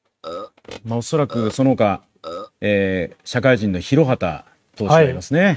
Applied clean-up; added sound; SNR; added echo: neural mask model RNNoise.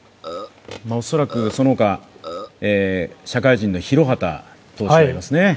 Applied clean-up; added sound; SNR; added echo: none; Burping, eructation; 13 dB; none.